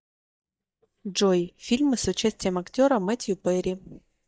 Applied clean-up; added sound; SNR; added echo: neural mask model DeepFilterNet 3.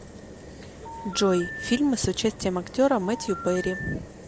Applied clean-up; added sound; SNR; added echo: none; Telephone; 11 dB; none.